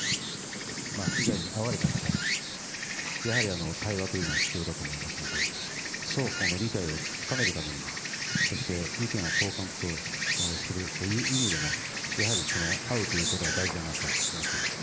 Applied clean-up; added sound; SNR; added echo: none; Insect; -3 dB; none.